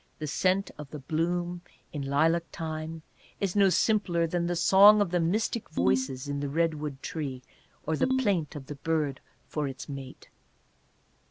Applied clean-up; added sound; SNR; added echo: none; Ringtone; 3 dB; none.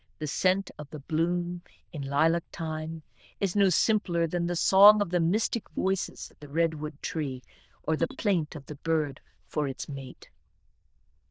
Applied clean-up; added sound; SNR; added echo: neural diffusion model UNIVERSE++.